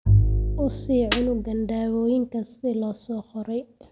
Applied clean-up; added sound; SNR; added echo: none; Snare drum + Bowed string instrument; -1 dB; none.